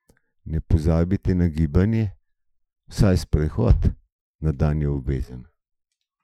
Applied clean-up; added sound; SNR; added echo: classical method Wiener filter.